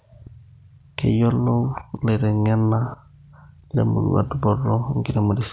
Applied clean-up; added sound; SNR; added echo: none; none; none; none.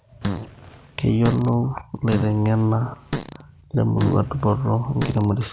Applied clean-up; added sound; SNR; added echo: none; Fart; 10 dB; none.